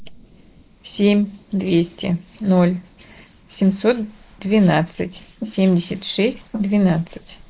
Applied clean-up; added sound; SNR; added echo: neural mask model Resemble Enhance denoiser.